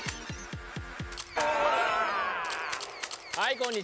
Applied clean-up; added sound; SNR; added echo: none; Camera; 12 dB; none.